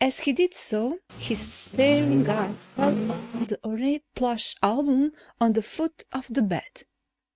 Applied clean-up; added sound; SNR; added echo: neural mask model RNNoise.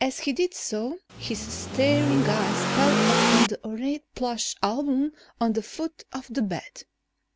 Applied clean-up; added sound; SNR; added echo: none; Accelerating, revving, vroom / Car; -4 dB; none.